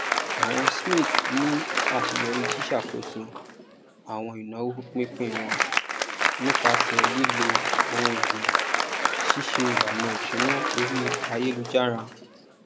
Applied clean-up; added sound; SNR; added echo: none; Applause; -4 dB; none.